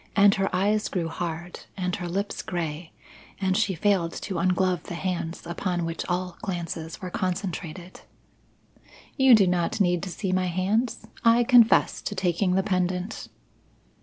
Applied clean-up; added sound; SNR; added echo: none; none; none; none.